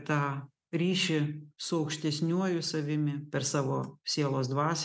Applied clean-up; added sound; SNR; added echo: none; none; none; none.